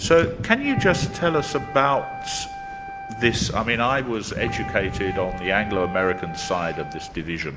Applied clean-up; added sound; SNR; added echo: none; Thunder + Wind instrument, woodwind instrument; 8 dB; none.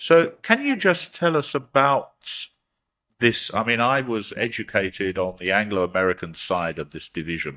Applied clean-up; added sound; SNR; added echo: neural mask model DeepFilterNet 3.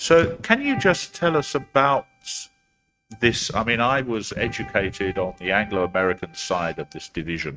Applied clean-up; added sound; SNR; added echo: neural mask model RNNoise.